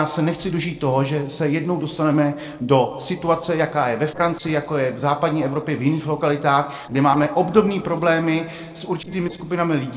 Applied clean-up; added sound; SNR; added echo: neural separator model SepFormer DNS4.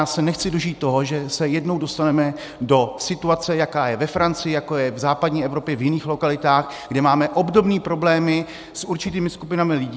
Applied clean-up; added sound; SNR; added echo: none; none; none; none.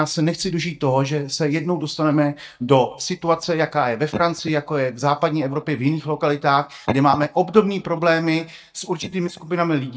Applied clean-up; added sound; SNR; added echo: neural mask model DeepFilterNet 3.